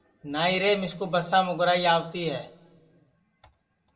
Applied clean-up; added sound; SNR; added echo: none; none; none; reverberation time 0.6 s.